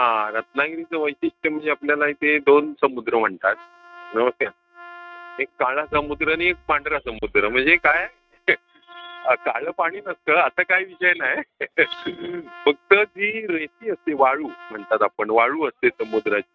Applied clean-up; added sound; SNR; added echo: neural mask model RNNoise.